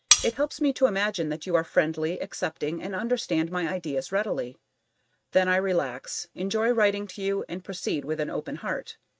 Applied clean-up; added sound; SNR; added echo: neural mask model RNNoise.